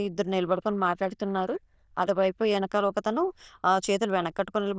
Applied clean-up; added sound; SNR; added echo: neural diffusion model UNIVERSE++.